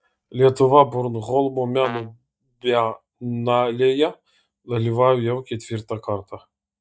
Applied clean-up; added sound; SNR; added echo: neural mask model DeepFilterNet 3.